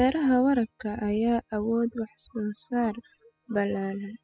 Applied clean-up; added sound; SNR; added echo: classical method spectral subtraction.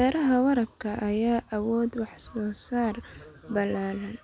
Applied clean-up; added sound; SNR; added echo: none; none; none; none.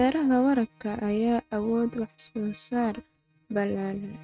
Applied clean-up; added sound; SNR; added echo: neural mask model RNNoise.